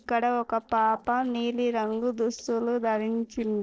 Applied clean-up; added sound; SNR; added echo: neural separator model SepFormer DNS4.